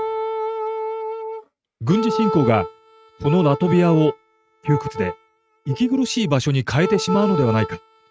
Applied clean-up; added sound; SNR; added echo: neural mask model RNNoise.